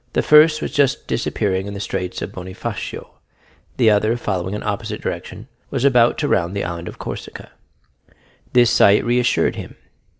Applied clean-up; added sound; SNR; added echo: none; none; none; none.